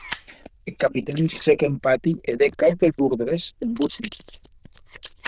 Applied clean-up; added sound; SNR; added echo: neural diffusion model UNIVERSE++.